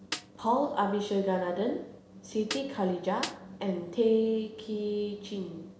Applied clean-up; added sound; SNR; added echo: none; Snare drum; 10 dB; none.